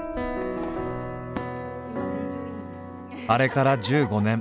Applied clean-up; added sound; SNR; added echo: none; Fireworks; 17 dB; none.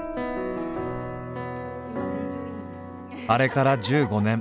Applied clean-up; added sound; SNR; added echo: none; none; none; none.